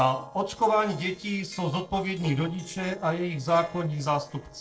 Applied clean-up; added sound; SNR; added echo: neural separator model SepFormer DNS4.